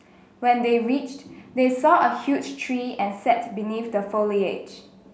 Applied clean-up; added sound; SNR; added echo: none; none; none; none.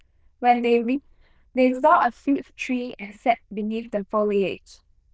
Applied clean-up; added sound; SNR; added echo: neural diffusion model UNIVERSE++.